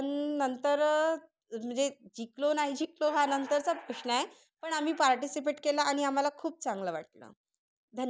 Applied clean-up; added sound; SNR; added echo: none; none; none; none.